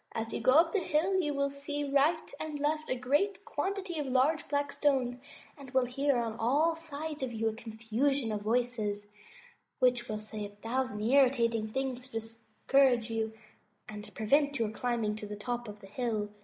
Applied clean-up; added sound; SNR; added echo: neural mask model Resemble Enhance denoiser.